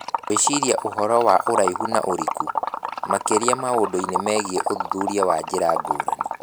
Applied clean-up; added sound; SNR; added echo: none; Liquid; 3 dB; none.